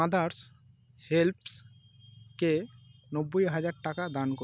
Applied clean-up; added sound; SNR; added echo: none; none; none; none.